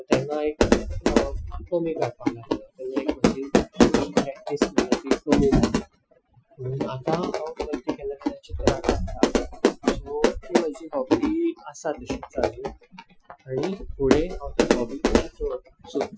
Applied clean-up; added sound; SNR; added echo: classical method Wiener filter.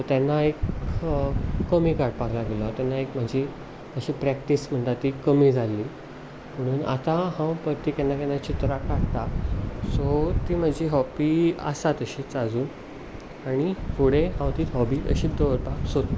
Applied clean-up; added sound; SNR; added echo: none; none; none; none.